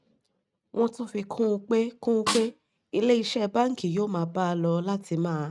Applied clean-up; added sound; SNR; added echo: neural mask model RNNoise.